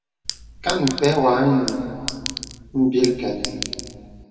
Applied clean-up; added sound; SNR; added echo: none; Chink, clink; 10 dB; reverberation time 2.3 s.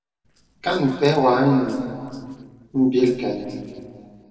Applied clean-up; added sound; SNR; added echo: neural separator model SepFormer DNS4.